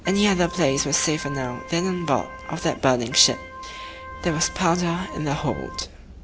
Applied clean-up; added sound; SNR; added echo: none; Organ; 14 dB; none.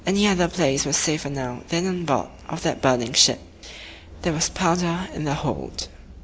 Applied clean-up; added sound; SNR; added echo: none; none; none; none.